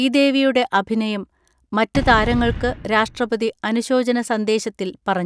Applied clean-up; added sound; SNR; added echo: none; Gunshot, gunfire / Boom; 10 dB; none.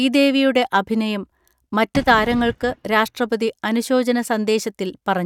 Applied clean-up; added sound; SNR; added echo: neural mask model RNNoise.